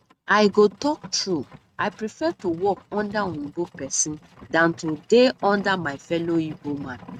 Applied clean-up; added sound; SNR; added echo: neural mask model RNNoise.